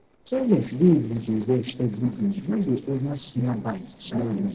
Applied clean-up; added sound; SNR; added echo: neural separator model SepFormer DNS4.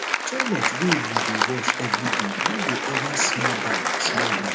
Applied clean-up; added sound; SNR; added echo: none; Applause; -5 dB; reverberation time 0.8 s.